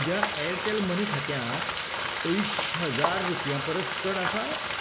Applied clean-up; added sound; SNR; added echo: none; Frying (food); 0 dB; none.